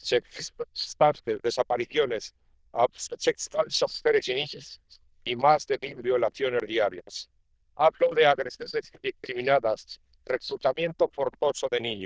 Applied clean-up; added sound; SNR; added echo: neural diffusion model UNIVERSE++.